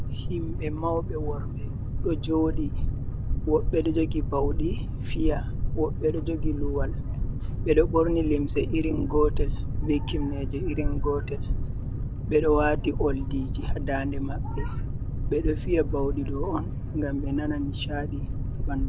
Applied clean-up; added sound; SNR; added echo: none; Boat, Water vehicle; -1 dB; none.